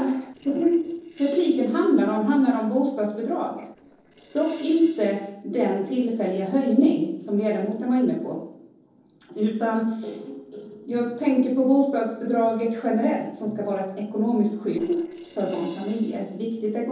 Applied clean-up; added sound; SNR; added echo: neural separator model SepFormer DNS4.